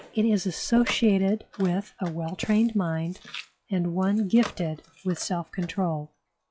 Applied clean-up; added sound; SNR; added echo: classical method log-MMSE.